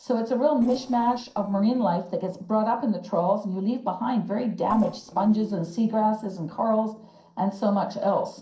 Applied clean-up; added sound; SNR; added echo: neural separator model SepFormer DNS4.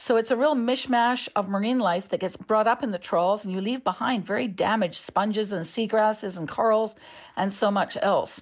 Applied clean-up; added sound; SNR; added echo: none; none; none; none.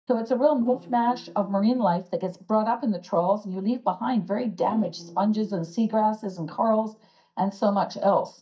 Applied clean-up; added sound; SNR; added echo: neural mask model DeepFilterNet 3.